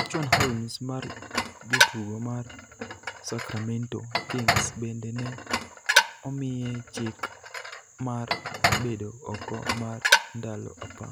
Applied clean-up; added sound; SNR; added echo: none; Dishes, pots, and pans; -5 dB; none.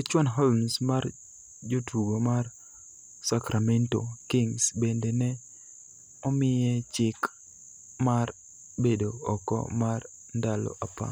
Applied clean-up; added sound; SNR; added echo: none; none; none; none.